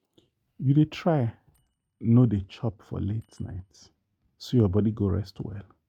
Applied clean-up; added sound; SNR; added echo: neural mask model RNNoise.